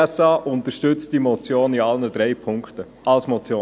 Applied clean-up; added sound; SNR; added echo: none; none; none; none.